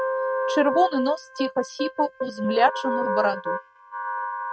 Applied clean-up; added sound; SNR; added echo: neural mask model RNNoise.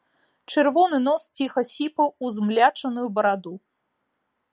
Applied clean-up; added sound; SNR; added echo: none; none; none; none.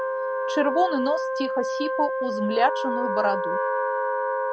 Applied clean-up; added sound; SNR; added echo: none; Wind instrument, woodwind instrument; -1 dB; none.